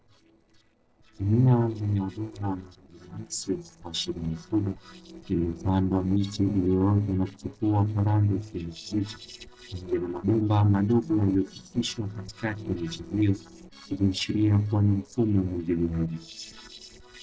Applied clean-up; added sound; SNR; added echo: neural separator model SepFormer DNS4.